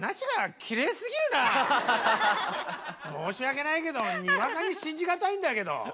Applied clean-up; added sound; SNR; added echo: none; none; none; none.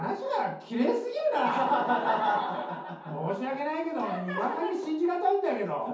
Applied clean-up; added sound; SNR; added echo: none; none; none; reverberation time 0.6 s.